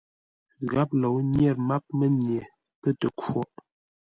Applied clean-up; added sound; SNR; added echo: none; none; none; none.